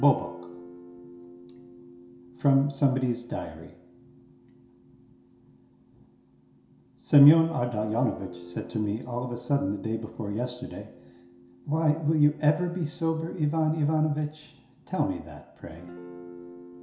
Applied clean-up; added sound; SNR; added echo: none; Guitar; 20 dB; reverberation time 0.7 s.